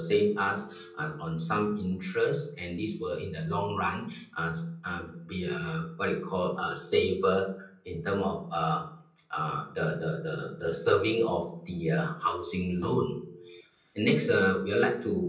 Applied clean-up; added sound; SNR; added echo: none; Telephone; 20 dB; reverberation time 0.6 s.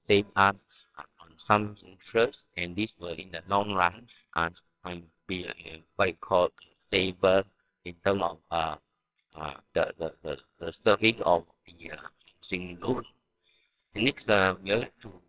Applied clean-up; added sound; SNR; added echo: neural separator model SepFormer WHAMR!.